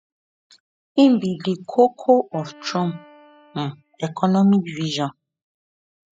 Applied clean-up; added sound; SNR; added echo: classical method spectral subtraction.